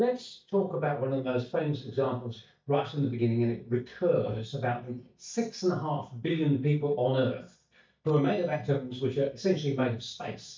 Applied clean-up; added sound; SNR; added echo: neural mask model DeepFilterNet 3.